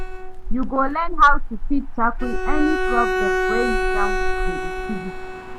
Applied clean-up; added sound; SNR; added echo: none; Motor vehicle (road) + Bowed string instrument; -3 dB; none.